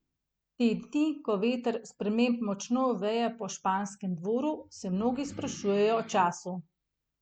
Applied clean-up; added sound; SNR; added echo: none; none; none; none.